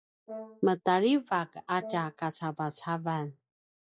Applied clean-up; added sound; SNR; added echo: classical method log-MMSE.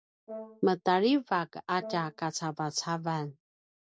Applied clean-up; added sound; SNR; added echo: neural separator model SepFormer DNS4.